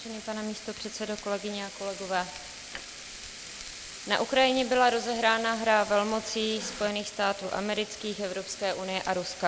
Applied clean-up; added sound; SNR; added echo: none; Frying (food); 13 dB; none.